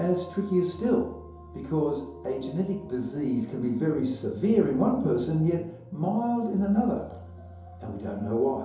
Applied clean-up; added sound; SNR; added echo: none; none; none; reverberation time 2.8 s.